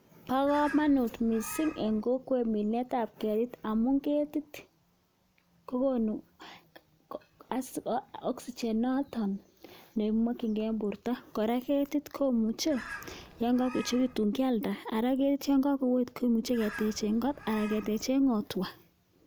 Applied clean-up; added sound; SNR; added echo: none; Bird; 15 dB; none.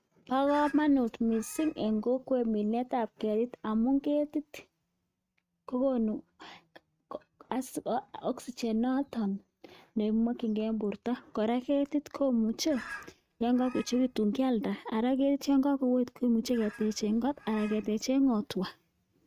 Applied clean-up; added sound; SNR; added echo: neural mask model RNNoise.